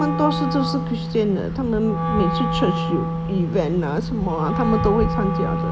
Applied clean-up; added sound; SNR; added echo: none; Wind instrument, woodwind instrument; 2 dB; none.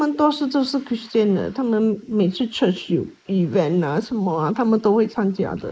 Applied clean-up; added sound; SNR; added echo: neural mask model Resemble Enhance denoiser.